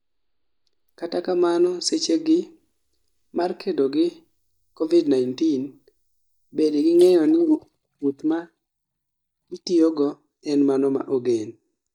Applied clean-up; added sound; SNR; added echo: neural mask model DeepFilterNet 3.